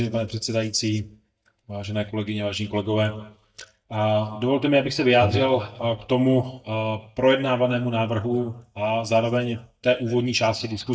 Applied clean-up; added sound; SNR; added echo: neural mask model DeepFilterNet 3.